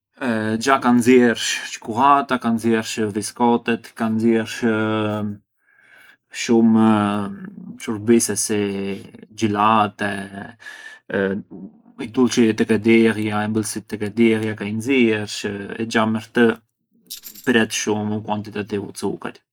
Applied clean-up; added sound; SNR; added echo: neural mask model Resemble Enhance denoiser.